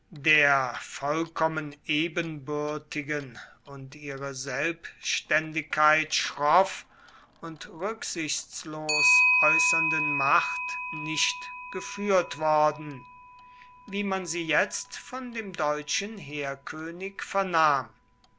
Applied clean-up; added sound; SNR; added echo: none; Clock; 5 dB; none.